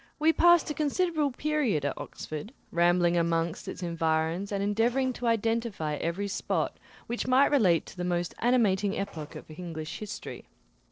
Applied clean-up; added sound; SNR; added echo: neural separator model SepFormer DNS4.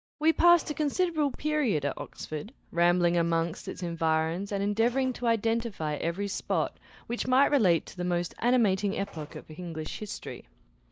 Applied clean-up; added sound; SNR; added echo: neural mask model DeepFilterNet 3.